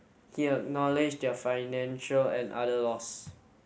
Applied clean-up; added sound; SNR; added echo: none; none; none; none.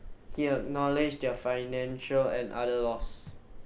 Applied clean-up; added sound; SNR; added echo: none; Fire; 11 dB; none.